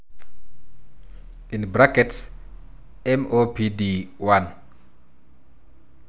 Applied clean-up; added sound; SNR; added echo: none; none; none; none.